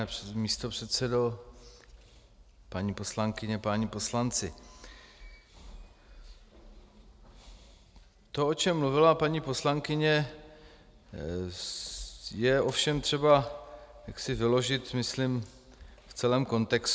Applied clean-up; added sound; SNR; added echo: none; none; none; none.